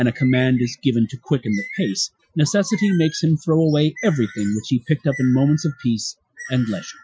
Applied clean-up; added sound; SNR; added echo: classical method Wiener filter.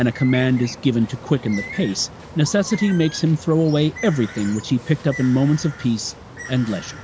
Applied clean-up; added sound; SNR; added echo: none; Bird; 16 dB; none.